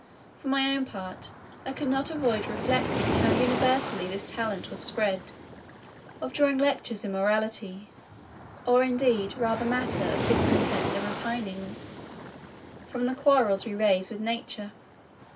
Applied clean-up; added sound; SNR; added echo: none; Waves, surf; 5 dB; reverberation time 0.2 s.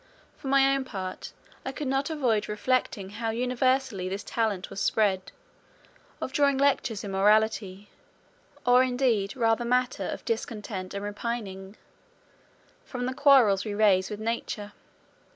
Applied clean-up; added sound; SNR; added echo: none; none; none; none.